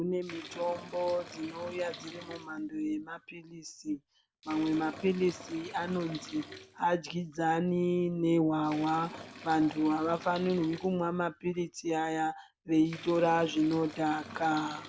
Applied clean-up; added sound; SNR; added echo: none; Bathtub (filling or washing) / Liquid; 17 dB; none.